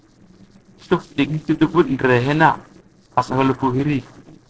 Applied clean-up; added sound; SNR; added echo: neural separator model SepFormer DNS4.